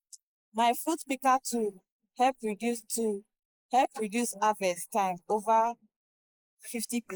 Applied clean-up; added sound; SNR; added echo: neural mask model Resemble Enhance denoiser.